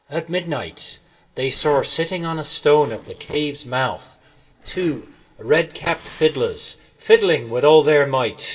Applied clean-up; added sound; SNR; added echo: neural separator model SepFormer DNS4.